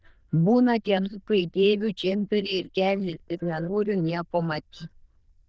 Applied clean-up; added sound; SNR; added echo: neural diffusion model UNIVERSE++.